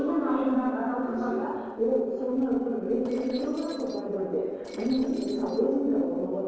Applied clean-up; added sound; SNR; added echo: neural separator model SepFormer DNS4.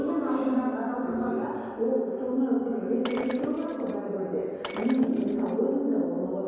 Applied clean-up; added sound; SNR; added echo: none; Shatter; 13 dB; reverberation time 2.2 s.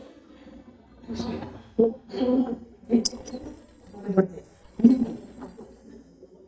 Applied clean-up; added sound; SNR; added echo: neural mask model DeepFilterNet 3.